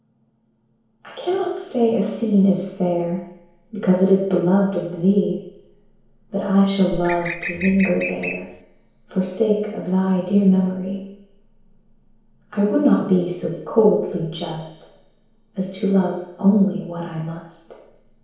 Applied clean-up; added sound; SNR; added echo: none; Bird; 8 dB; reverberation time 1.0 s.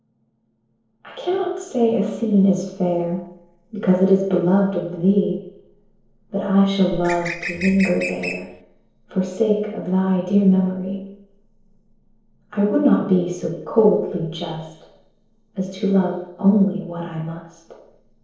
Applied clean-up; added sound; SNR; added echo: neural separator model SepFormer DNS4.